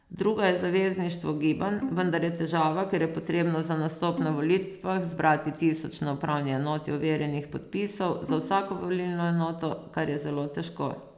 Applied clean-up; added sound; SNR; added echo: none; Bowed string instrument; 13 dB; none.